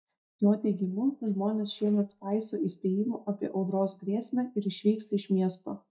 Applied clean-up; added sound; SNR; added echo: neural mask model DeepFilterNet 3.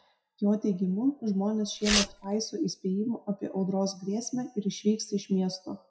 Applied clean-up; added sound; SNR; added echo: classical method WPE with log-MMSE.